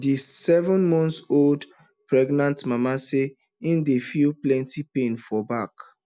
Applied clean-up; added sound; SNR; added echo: none; none; none; none.